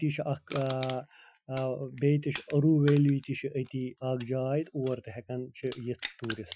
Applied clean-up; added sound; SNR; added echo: classical method Wiener filter.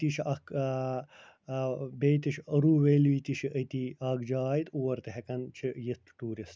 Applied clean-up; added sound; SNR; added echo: none; none; none; none.